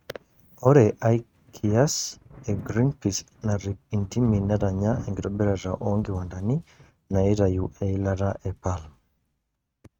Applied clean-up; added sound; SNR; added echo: neural mask model RNNoise.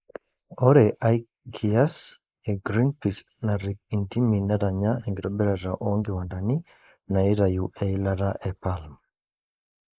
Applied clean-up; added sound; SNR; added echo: neural mask model Resemble Enhance denoiser.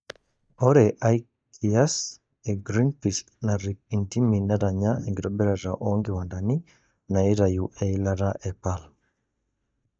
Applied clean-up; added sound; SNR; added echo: neural mask model DeepFilterNet 3.